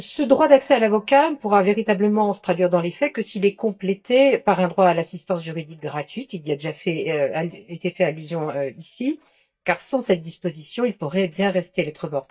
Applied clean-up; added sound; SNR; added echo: neural mask model DeepFilterNet 3.